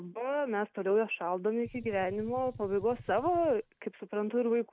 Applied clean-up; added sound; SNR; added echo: none; Gunshot, gunfire; 19 dB; none.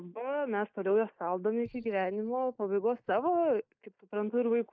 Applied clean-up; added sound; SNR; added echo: neural mask model DeepFilterNet 3.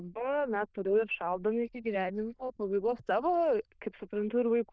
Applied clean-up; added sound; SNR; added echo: neural diffusion model UNIVERSE++.